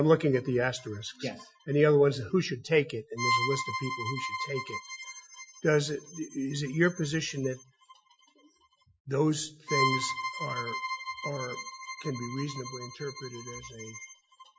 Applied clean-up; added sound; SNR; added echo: classical method Wiener filter.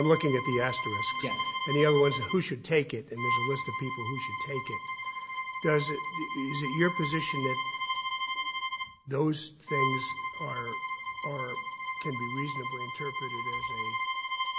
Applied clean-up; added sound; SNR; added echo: none; Bowed string instrument; 2 dB; none.